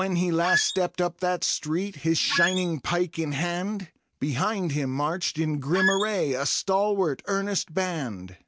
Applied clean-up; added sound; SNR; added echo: none; Squeak; 2 dB; none.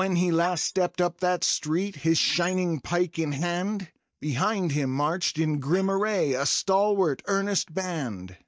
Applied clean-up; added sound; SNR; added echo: neural mask model DeepFilterNet 3.